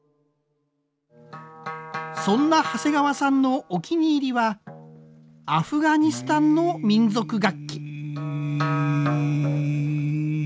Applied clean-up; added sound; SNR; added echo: none; none; none; none.